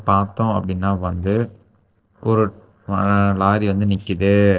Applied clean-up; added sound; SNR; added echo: neural separator model SepFormer DNS4.